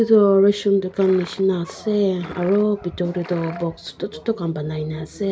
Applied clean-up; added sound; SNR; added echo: none; Liquid; 19 dB; none.